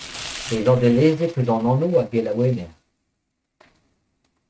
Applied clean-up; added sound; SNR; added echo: neural mask model RNNoise.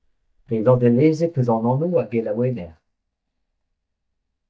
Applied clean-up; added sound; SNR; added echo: neural mask model DeepFilterNet 3.